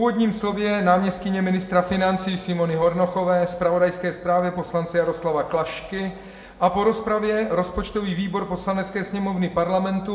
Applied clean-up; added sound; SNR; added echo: none; none; none; reverberation time 0.8 s.